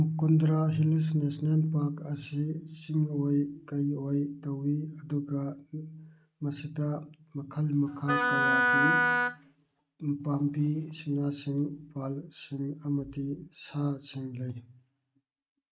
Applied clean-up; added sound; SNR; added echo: neural mask model RNNoise.